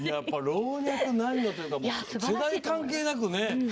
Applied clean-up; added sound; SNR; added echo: neural mask model Resemble Enhance denoiser.